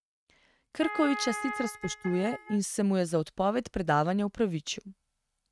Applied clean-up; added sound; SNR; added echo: neural mask model RNNoise.